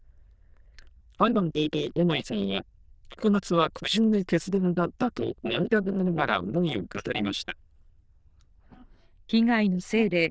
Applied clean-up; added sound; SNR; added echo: neural diffusion model UNIVERSE++.